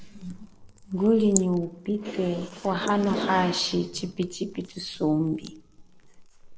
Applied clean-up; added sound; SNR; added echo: neural mask model Resemble Enhance denoiser.